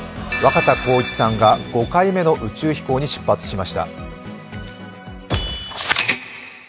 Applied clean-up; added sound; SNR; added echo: none; none; none; none.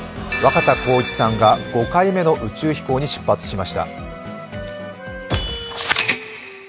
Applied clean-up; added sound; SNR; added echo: none; Wind instrument, woodwind instrument; 16 dB; none.